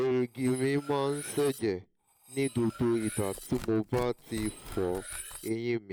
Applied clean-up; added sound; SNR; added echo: none; Tearing + Cutlery, silverware; 14 dB; none.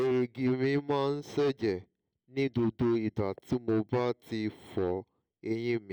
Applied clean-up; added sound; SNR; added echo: none; none; none; none.